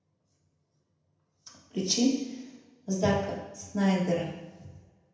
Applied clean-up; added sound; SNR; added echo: none; none; none; reverberation time 0.8 s.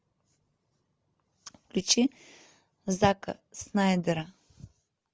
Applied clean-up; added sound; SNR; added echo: none; none; none; none.